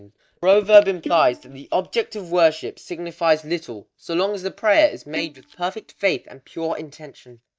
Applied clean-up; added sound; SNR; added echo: neural mask model DeepFilterNet 3.